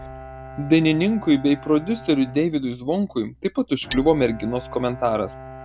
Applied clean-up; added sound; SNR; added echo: none; Bowed string instrument + Hammer; 16 dB; none.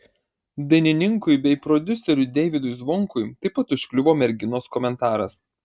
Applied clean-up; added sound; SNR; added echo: none; none; none; none.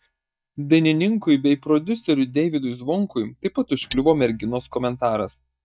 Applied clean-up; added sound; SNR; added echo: neural mask model DeepFilterNet 3.